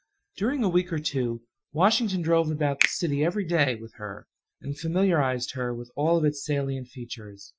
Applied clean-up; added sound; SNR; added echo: classical method Wiener filter.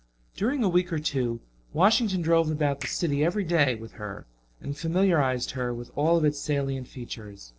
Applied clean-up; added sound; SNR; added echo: neural separator model SepFormer DNS4.